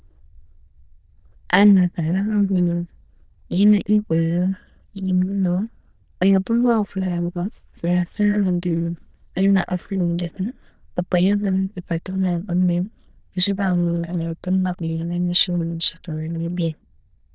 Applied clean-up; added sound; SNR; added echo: neural diffusion model UNIVERSE++.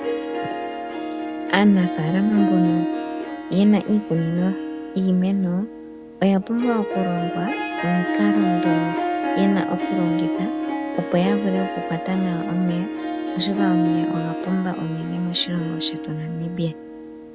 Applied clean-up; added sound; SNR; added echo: none; Harp; 3 dB; none.